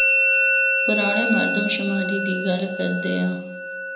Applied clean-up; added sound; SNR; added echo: none; Musical instrument; -2 dB; reverberation time 0.8 s.